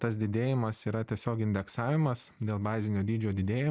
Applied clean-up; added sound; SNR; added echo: none; none; none; none.